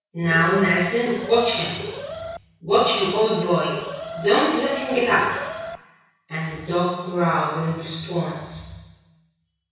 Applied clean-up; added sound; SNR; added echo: none; Alarm; 11 dB; reverberation time 1.1 s.